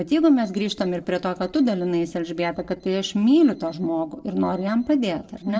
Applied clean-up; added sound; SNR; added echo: neural separator model SepFormer DNS4.